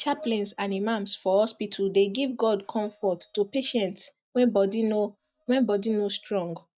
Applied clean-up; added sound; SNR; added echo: neural mask model DeepFilterNet 3.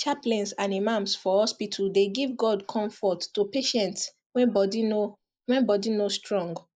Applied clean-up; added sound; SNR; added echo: neural mask model Resemble Enhance denoiser.